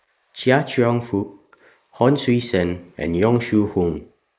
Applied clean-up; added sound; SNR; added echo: neural mask model Resemble Enhance denoiser.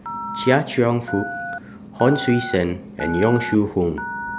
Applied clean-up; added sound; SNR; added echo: none; Telephone; 10 dB; none.